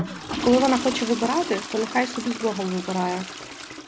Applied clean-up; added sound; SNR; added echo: none; Toilet flush / Water; 8 dB; none.